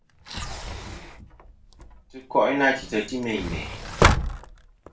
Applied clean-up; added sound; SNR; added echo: none; Sliding door; -1 dB; reverberation time 0.2 s.